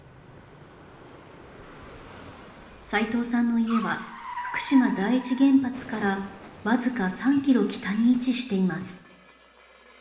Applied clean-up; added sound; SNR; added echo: none; Car; 16 dB; reverberation time 1.0 s.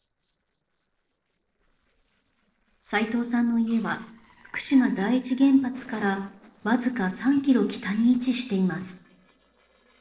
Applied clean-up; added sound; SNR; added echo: neural separator model SepFormer DNS4.